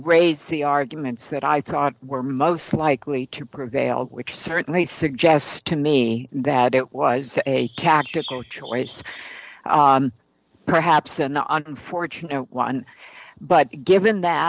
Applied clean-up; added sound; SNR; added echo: neural separator model SepFormer DNS4.